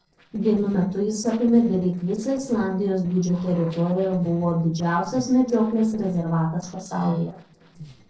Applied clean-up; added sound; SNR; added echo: neural separator model SepFormer DNS4.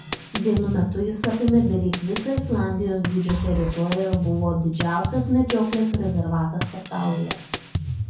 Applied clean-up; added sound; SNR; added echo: none; Drum kit; 5 dB; reverberation time 0.6 s.